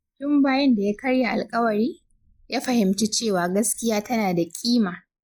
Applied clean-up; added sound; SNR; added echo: neural mask model Resemble Enhance denoiser.